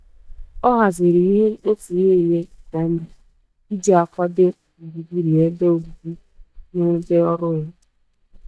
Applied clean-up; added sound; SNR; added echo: neural mask model DeepFilterNet 3.